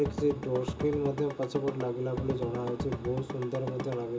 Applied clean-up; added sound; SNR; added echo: none; Drum / Drum kit; 6 dB; reverberation time 0.2 s.